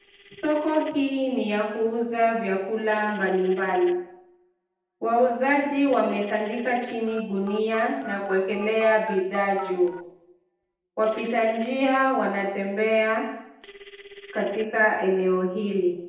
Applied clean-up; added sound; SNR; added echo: neural separator model SepFormer DNS4.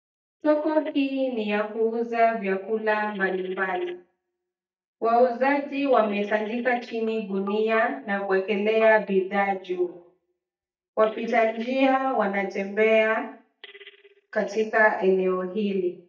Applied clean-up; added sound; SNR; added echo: neural mask model DeepFilterNet 3.